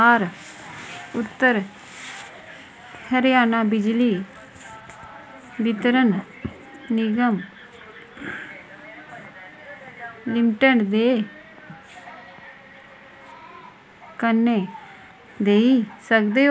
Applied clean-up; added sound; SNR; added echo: none; none; none; none.